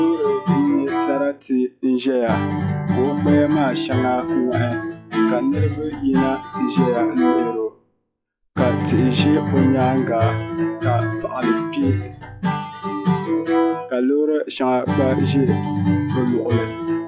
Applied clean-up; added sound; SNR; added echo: classical method log-MMSE.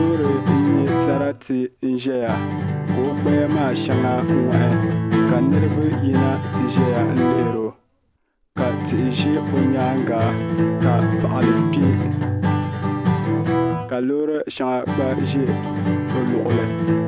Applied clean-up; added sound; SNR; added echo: none; Acoustic guitar; -3 dB; none.